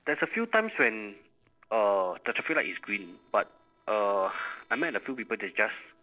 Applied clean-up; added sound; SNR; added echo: neural separator model SepFormer DNS4.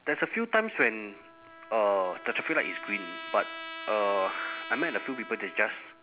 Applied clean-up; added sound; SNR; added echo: none; Trumpet; 13 dB; none.